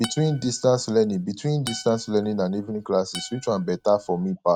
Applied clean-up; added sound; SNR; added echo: neural mask model RNNoise.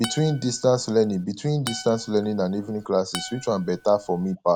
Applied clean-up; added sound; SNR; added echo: none; Acoustic guitar; 16 dB; none.